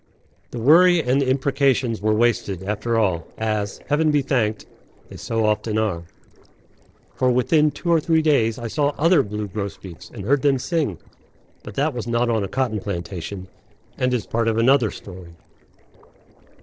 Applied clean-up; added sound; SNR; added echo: neural separator model SepFormer DNS4.